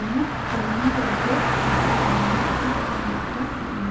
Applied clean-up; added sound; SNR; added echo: none; Car; -5 dB; reverberation time 0.6 s.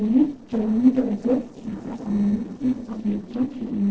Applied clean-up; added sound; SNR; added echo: neural separator model SepFormer DNS4.